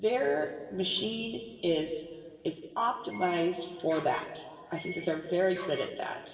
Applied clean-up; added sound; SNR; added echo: none; Door; 14 dB; reverberation time 1.7 s.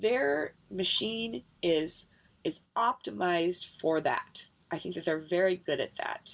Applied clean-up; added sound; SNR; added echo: none; none; none; none.